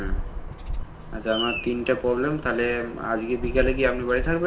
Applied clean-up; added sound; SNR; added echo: none; Bird vocalization, bird call, bird song; 5 dB; reverberation time 1.4 s.